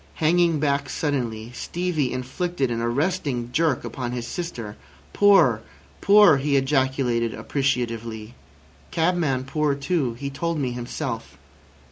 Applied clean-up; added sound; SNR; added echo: none; none; none; none.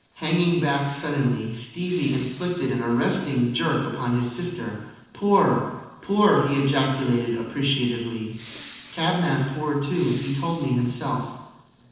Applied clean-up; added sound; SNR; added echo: neural separator model SepFormer DNS4.